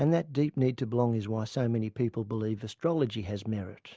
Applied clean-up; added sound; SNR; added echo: none; none; none; none.